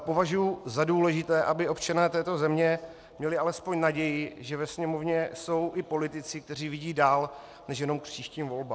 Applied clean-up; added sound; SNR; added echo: none; none; none; none.